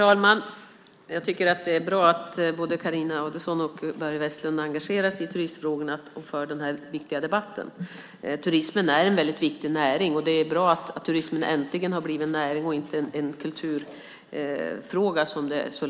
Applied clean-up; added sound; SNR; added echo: none; none; none; none.